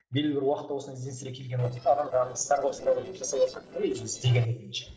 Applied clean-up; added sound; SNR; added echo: neural separator model SepFormer DNS4.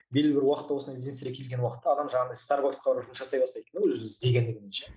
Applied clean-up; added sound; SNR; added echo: none; none; none; none.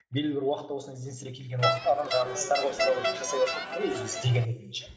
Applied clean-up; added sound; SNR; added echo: none; Crowd; 2 dB; reverberation time 1.5 s.